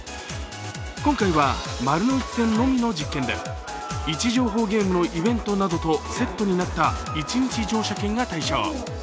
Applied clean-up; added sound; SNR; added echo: none; none; none; none.